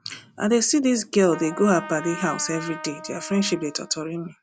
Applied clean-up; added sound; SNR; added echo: none; Trumpet; 15 dB; none.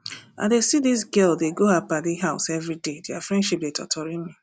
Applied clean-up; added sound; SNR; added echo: none; none; none; none.